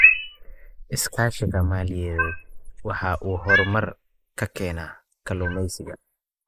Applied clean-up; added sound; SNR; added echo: neural mask model Resemble Enhance denoiser.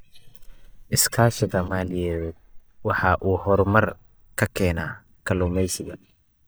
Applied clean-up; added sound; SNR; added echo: neural mask model DeepFilterNet 3.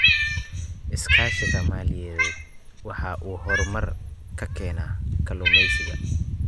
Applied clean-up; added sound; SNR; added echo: none; Cat; -1 dB; none.